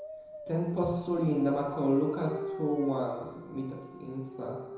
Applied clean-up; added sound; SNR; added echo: none; Dog; 12 dB; reverberation time 1.0 s.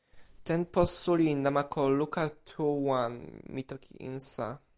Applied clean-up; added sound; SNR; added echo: none; none; none; none.